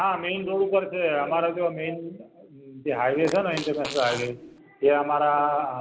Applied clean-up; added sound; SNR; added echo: none; Fart; 13 dB; none.